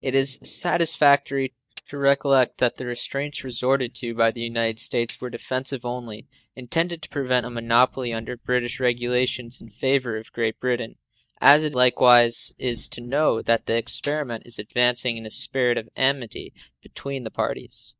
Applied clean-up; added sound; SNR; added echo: neural mask model DeepFilterNet 3.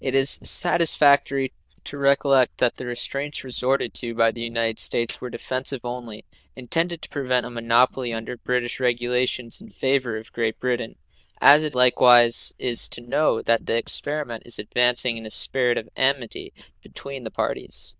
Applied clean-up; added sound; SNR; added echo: neural diffusion model UNIVERSE++.